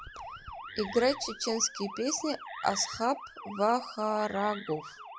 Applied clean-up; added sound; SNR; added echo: classical method log-MMSE.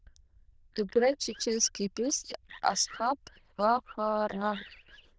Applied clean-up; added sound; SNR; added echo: neural diffusion model UNIVERSE++.